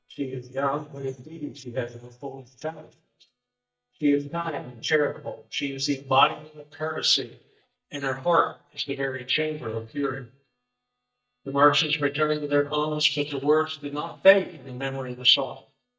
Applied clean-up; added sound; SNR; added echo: neural mask model DeepFilterNet 3.